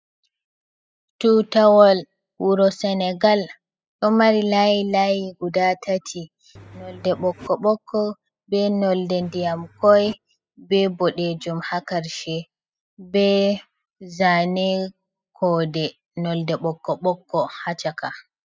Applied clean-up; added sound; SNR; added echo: classical method spectral subtraction.